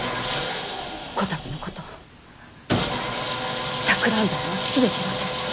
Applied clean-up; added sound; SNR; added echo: none; Sawing; -1 dB; none.